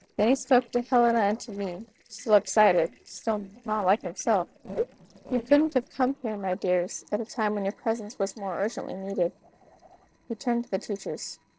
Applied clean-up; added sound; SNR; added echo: neural separator model SepFormer DNS4.